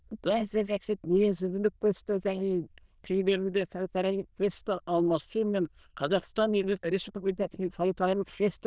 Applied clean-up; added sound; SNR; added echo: neural diffusion model UNIVERSE++.